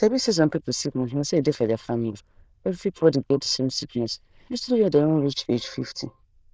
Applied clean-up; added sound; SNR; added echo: neural diffusion model UNIVERSE++.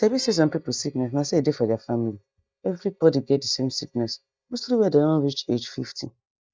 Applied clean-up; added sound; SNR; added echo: neural mask model DeepFilterNet 3.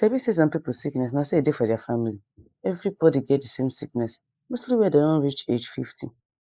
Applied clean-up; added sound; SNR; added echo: neural mask model Resemble Enhance denoiser.